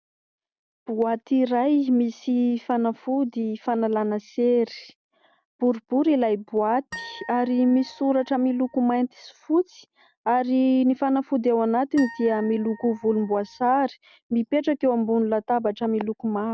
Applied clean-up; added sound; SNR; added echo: none; Harp; 19 dB; none.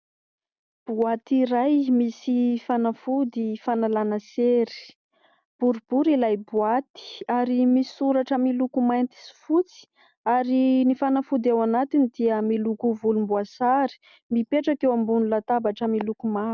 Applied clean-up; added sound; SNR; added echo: none; none; none; none.